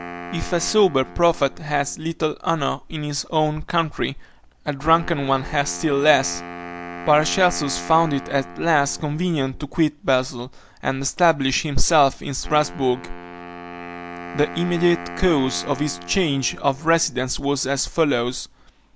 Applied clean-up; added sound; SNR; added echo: none; Wind instrument, woodwind instrument; 16 dB; none.